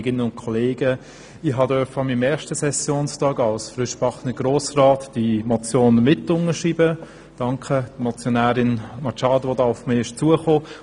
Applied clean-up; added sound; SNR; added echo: none; none; none; none.